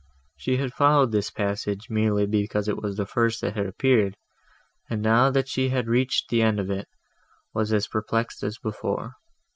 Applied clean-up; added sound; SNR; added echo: none; none; none; none.